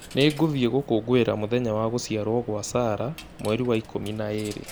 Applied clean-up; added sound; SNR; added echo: none; Coin (dropping); 19 dB; none.